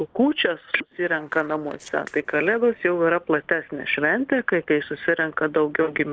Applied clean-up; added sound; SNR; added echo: neural separator model SepFormer DNS4.